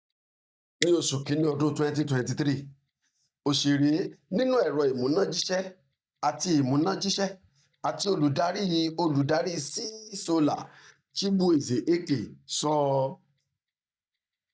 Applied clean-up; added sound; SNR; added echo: neural mask model DeepFilterNet 3.